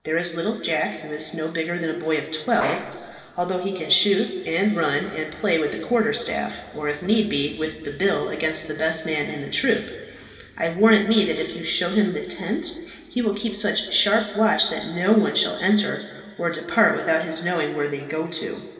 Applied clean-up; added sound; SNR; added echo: neural separator model SepFormer DNS4.